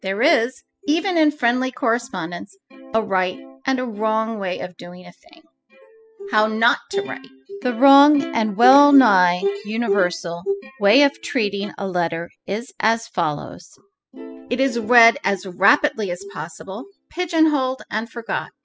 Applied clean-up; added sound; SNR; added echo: classical method spectral subtraction.